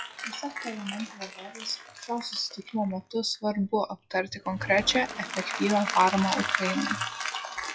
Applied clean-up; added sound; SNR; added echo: classical method log-MMSE.